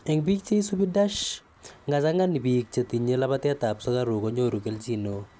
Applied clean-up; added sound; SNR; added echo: none; none; none; none.